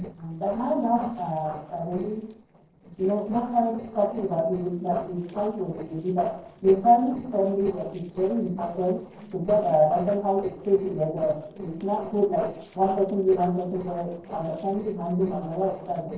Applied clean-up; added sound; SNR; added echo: neural separator model SepFormer DNS4.